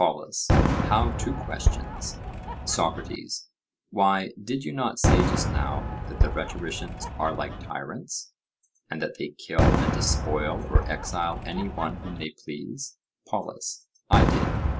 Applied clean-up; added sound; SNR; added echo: none; Fireworks; -3 dB; none.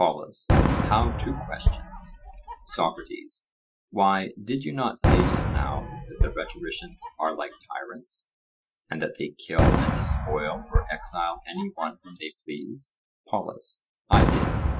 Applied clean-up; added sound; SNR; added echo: classical method Wiener filter.